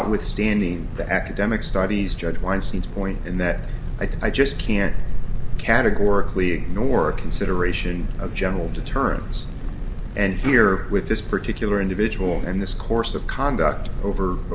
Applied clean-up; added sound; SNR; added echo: none; Fire; 12 dB; none.